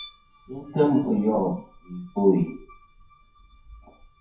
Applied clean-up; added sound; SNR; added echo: classical method WPE with log-MMSE.